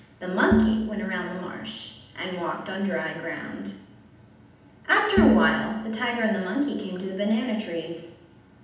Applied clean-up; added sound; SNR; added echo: none; Bowed string instrument; 0 dB; reverberation time 0.8 s.